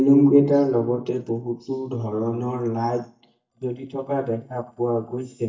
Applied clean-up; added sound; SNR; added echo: neural mask model DeepFilterNet 3.